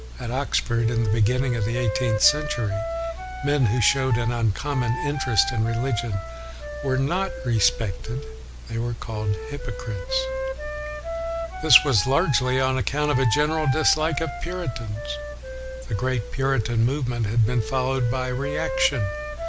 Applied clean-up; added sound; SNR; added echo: none; Wind instrument, woodwind instrument; 10 dB; none.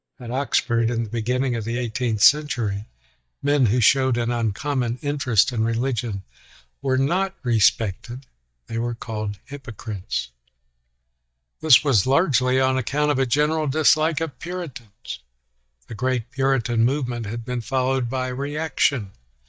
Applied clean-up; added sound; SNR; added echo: neural mask model DeepFilterNet 3.